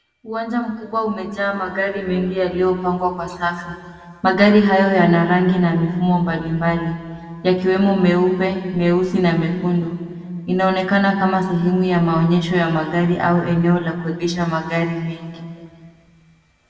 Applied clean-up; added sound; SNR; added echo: none; none; none; reverberation time 1.9 s.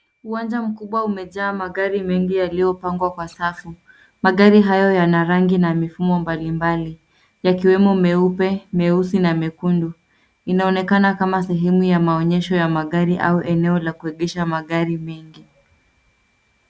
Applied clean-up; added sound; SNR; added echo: none; none; none; none.